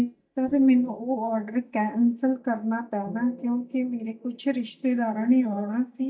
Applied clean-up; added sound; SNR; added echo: neural mask model DeepFilterNet 3.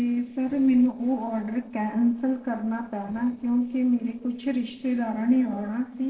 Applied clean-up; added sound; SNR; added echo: neural separator model SepFormer DNS4.